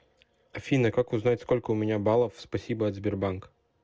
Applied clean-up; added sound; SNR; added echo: none; none; none; none.